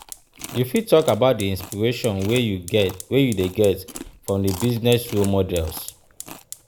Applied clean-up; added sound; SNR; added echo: none; Chewing, mastication + Fire; 17 dB; none.